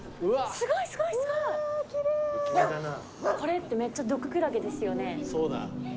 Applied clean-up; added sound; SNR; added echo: none; Dog; 8 dB; none.